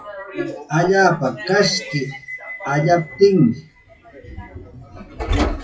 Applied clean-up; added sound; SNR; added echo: classical method WPE with log-MMSE.